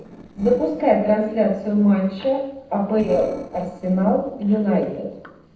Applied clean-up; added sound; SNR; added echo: neural separator model SepFormer DNS4.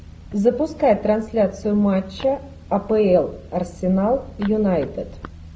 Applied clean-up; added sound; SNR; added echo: none; none; none; none.